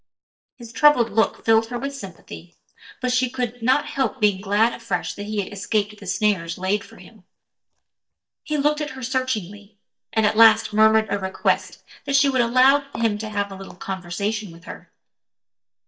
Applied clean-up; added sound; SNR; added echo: neural mask model DeepFilterNet 3.